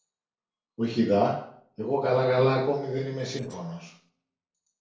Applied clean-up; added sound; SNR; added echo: neural separator model SepFormer DNS4.